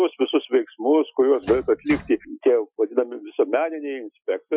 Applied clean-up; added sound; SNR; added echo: classical method Wiener filter.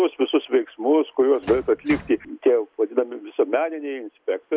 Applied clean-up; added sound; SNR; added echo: none; Bass drum; 15 dB; none.